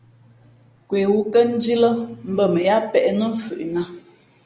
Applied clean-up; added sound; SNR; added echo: none; none; none; none.